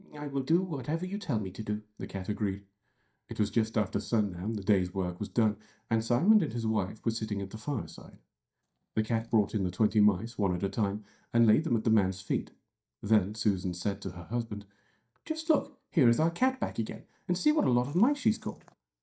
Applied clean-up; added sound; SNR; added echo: neural mask model DeepFilterNet 3.